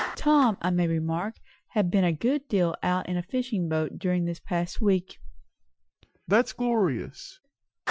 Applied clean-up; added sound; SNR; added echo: classical method Wiener filter.